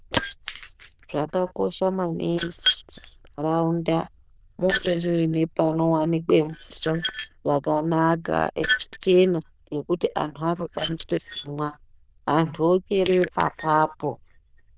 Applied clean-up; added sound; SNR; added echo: neural diffusion model UNIVERSE++.